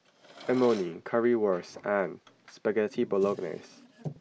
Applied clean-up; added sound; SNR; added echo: none; Drawer open or close; 19 dB; none.